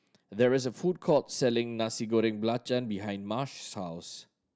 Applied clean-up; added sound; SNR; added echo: none; none; none; none.